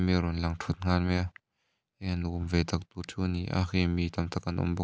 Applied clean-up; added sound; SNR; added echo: none; none; none; none.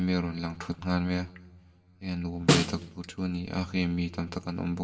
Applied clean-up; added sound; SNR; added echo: none; Snare drum; -3 dB; reverberation time 1.7 s.